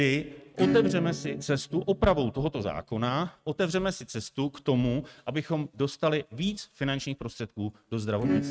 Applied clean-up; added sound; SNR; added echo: neural mask model RNNoise.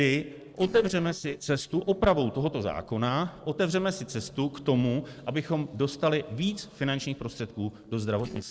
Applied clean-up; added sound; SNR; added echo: neural separator model SepFormer DNS4.